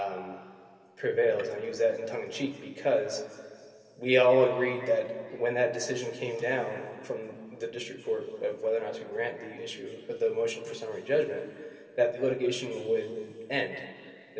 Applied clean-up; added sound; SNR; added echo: none; none; none; reverberation time 2.7 s.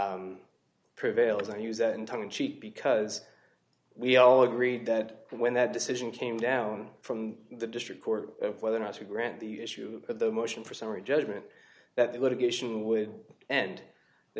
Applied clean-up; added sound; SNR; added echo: none; none; none; none.